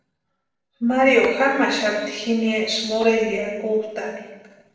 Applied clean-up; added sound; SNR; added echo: neural separator model SepFormer DNS4.